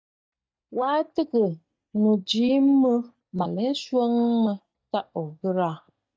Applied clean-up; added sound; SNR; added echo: neural mask model DeepFilterNet 3.